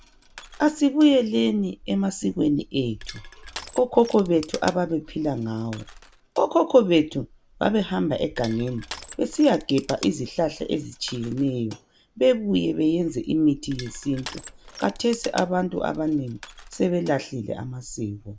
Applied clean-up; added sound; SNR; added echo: none; Crushing; 19 dB; none.